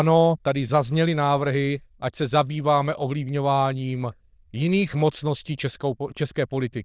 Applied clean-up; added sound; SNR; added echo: neural diffusion model UNIVERSE++.